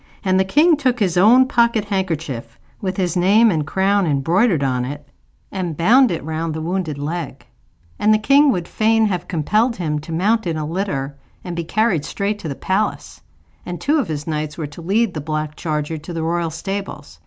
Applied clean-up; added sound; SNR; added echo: none; none; none; none.